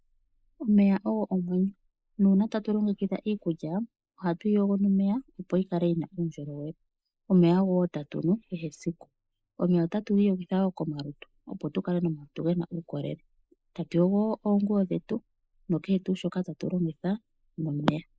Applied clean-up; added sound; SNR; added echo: neural mask model Resemble Enhance denoiser.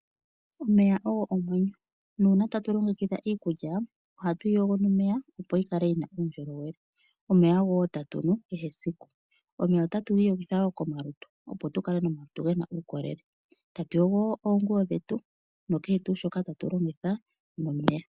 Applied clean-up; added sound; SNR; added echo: none; none; none; none.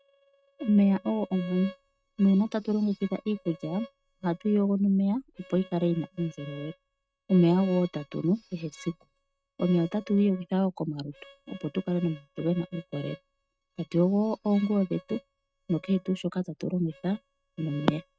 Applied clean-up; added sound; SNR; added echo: neural mask model RNNoise.